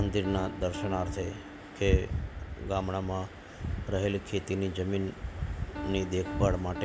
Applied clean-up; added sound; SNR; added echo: none; Piano; 13 dB; none.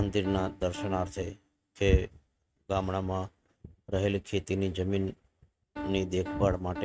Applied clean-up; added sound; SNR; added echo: neural mask model RNNoise.